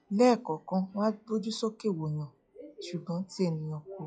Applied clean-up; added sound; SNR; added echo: classical method log-MMSE.